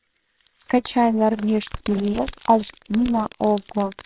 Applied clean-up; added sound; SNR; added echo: neural separator model SepFormer WHAMR!.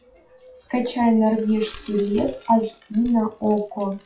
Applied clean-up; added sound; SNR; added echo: classical method WPE with log-MMSE.